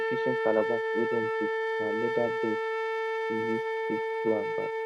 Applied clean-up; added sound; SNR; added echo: neural mask model RNNoise.